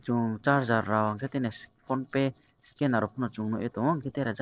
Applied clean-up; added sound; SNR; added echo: neural separator model SepFormer DNS4.